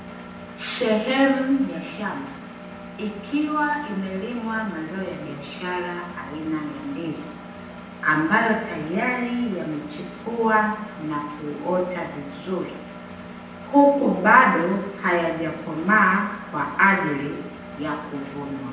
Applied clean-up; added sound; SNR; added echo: none; Engine; 14 dB; reverberation time 0.9 s.